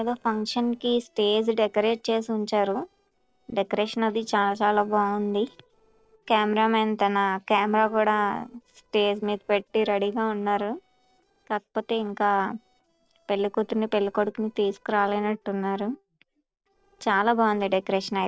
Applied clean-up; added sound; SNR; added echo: neural separator model SepFormer DNS4.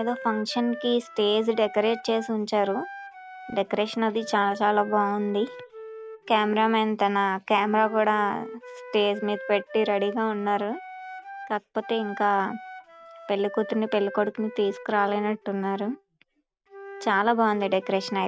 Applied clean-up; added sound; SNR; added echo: none; Wind instrument, woodwind instrument; 15 dB; none.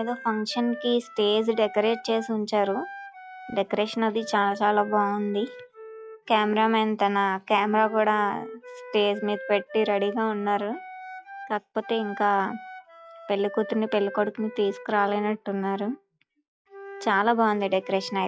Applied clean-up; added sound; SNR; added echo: classical method log-MMSE.